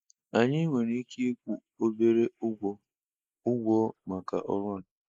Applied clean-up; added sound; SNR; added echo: neural mask model Resemble Enhance denoiser.